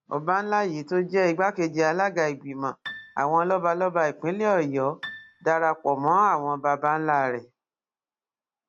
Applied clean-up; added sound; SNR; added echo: none; Piano; 20 dB; none.